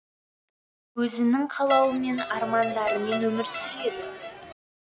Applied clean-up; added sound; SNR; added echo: none; Crowd; 5 dB; none.